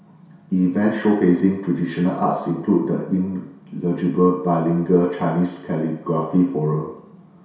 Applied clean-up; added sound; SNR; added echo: none; none; none; reverberation time 0.7 s.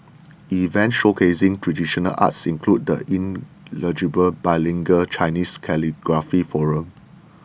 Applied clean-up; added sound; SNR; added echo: none; none; none; none.